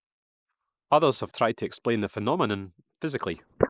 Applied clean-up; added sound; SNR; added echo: neural mask model Resemble Enhance denoiser.